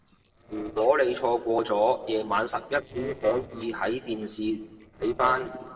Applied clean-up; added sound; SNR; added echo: neural separator model SepFormer DNS4.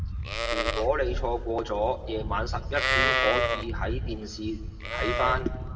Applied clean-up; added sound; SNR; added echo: none; Livestock, farm animals, working animals; -1 dB; reverberation time 1.7 s.